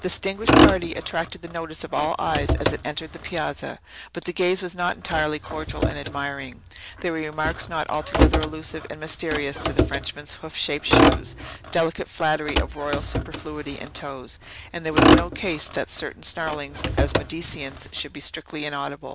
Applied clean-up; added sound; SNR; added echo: none; Motor vehicle (road); -3 dB; none.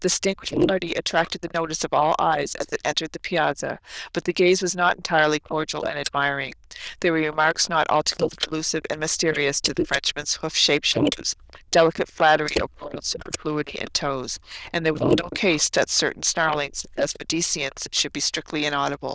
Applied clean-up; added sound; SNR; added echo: neural diffusion model UNIVERSE++.